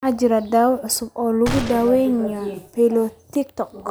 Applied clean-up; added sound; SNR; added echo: none; Gunshot, gunfire; 11 dB; none.